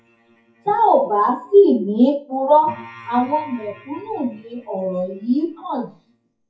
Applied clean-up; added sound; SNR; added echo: classical method WPE with log-MMSE.